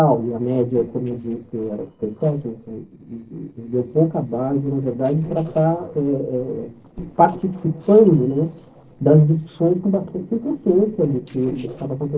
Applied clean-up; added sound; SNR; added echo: neural separator model SepFormer DNS4.